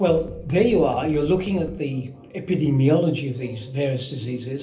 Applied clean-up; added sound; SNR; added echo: none; Drum kit; 15 dB; reverberation time 0.3 s.